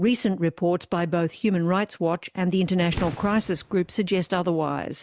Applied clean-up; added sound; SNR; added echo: none; Fireworks; 14 dB; none.